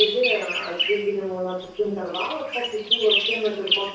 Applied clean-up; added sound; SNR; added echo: none; Bird vocalization, bird call, bird song; 1 dB; reverberation time 0.6 s.